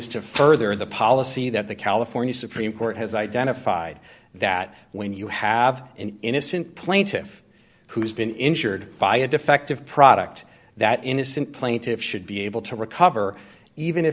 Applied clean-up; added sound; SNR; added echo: none; none; none; none.